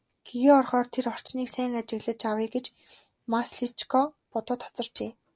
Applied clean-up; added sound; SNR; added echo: none; none; none; none.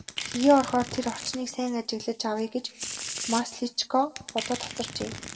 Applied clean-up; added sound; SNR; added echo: none; Domestic sounds, home sounds; 10 dB; reverberation time 1.8 s.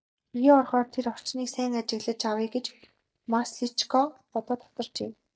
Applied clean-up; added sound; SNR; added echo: neural mask model DeepFilterNet 3.